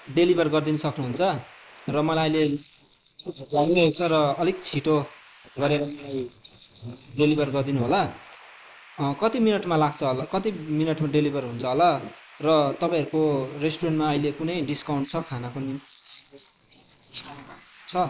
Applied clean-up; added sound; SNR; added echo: neural mask model Resemble Enhance denoiser.